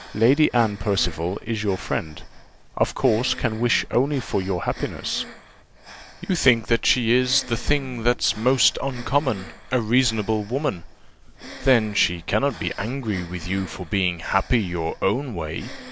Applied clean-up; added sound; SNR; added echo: none; Breathing; 18 dB; none.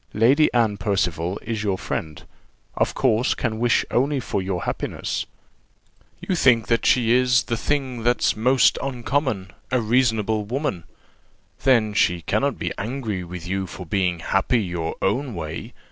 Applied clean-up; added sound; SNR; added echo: none; none; none; none.